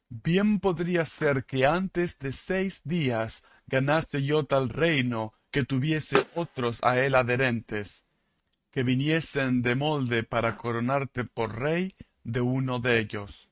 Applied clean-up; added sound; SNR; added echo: neural mask model RNNoise.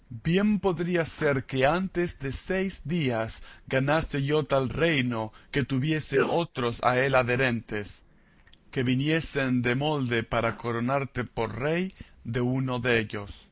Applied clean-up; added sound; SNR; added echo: neural mask model Resemble Enhance denoiser.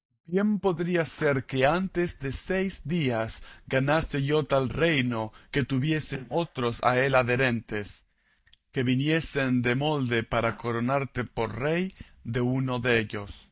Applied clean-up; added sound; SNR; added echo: neural mask model DeepFilterNet 3.